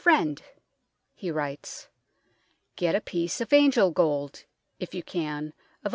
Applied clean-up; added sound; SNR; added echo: none; none; none; none.